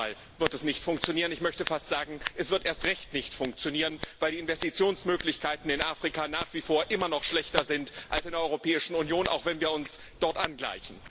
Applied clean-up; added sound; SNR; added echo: neural mask model Resemble Enhance denoiser.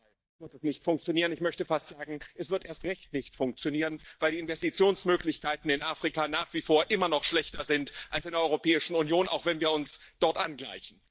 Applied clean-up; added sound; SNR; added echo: neural mask model DeepFilterNet 3.